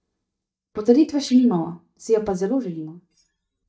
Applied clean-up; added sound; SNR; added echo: neural mask model DeepFilterNet 3.